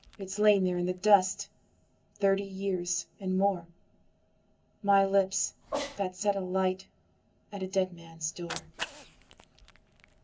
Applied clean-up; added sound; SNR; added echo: none; Cat; 16 dB; reverberation time 0.3 s.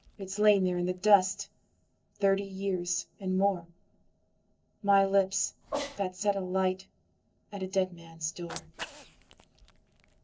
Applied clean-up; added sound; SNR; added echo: neural separator model SepFormer DNS4.